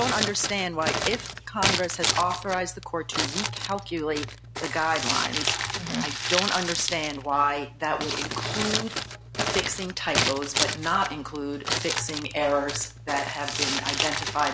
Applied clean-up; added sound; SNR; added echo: none; Crumpling, crinkling; 1 dB; none.